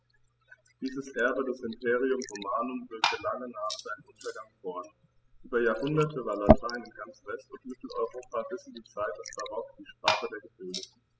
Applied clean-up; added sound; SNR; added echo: classical method spectral subtraction.